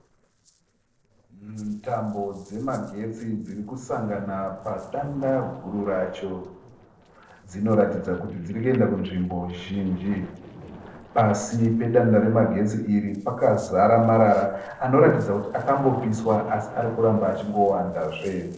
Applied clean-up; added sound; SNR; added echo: neural separator model SepFormer DNS4.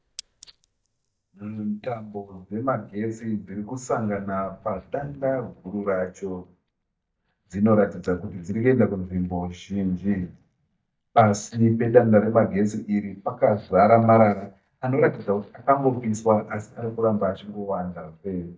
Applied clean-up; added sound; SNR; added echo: neural mask model DeepFilterNet 3.